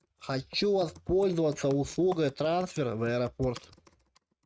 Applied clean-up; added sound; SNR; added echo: neural mask model RNNoise.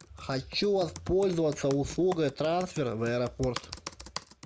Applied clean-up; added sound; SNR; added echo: none; Computer keyboard; 16 dB; none.